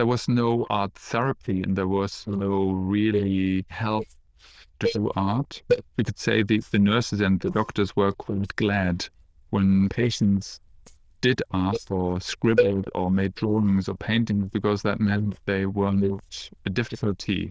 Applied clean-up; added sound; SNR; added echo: neural diffusion model UNIVERSE++.